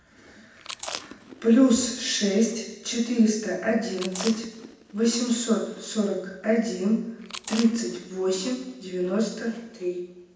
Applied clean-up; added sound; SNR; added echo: none; Chewing, mastication; 17 dB; reverberation time 0.9 s.